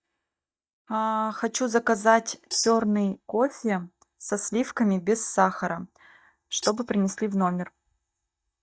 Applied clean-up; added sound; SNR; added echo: neural mask model DeepFilterNet 3.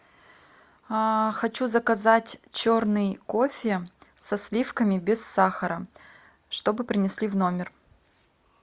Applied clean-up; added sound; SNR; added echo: none; none; none; none.